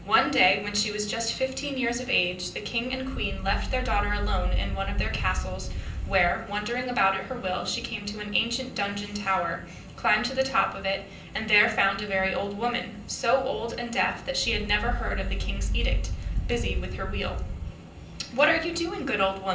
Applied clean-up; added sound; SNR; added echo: none; Thunder / Wind; 1 dB; reverberation time 0.6 s.